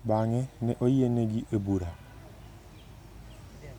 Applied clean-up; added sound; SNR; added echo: none; none; none; none.